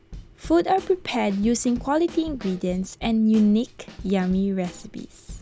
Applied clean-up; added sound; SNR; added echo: none; Snare drum / Drum kit; 17 dB; none.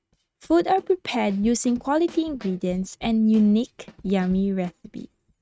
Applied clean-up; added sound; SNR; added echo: neural mask model RNNoise.